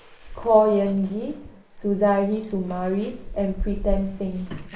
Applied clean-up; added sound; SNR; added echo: neural mask model Resemble Enhance denoiser.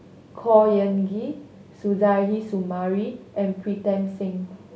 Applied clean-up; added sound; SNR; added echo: none; none; none; none.